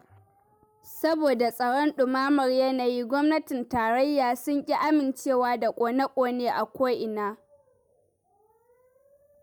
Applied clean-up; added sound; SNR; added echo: none; none; none; none.